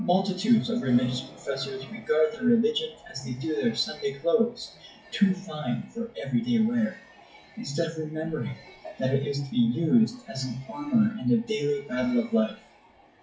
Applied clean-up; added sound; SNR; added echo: classical method WPE with log-MMSE.